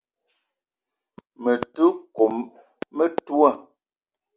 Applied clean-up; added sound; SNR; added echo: none; none; none; none.